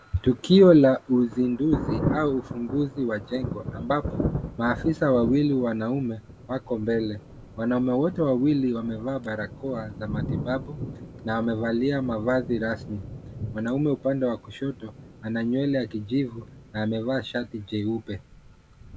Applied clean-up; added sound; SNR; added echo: none; Thunder; 10 dB; none.